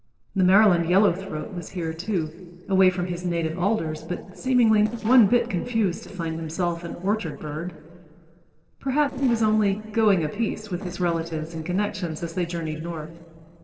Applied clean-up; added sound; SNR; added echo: neural separator model SepFormer DNS4.